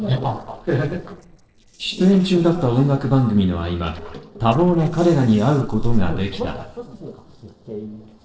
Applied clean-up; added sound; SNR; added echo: neural separator model SepFormer DNS4.